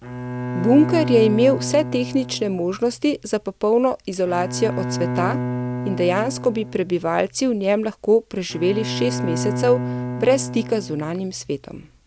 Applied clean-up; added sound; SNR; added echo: none; Bowed string instrument; 7 dB; none.